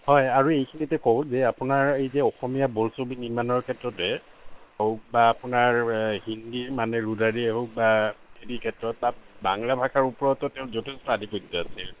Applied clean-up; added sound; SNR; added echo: neural separator model SepFormer WHAM!.